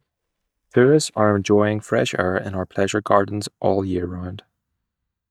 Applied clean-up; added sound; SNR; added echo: neural mask model DeepFilterNet 3.